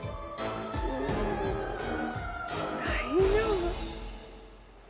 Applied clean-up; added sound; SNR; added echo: none; none; none; none.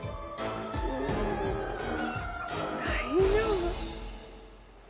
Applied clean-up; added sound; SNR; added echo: none; Chicken, rooster; 16 dB; none.